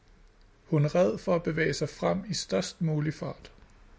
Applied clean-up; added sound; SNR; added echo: none; none; none; none.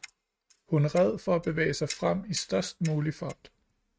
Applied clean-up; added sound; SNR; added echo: neural mask model RNNoise.